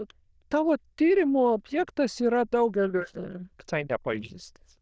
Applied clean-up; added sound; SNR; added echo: neural diffusion model UNIVERSE++.